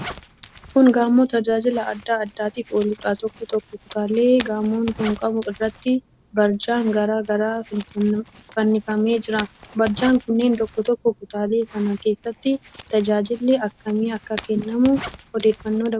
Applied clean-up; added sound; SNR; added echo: none; Zipper (clothing); 17 dB; none.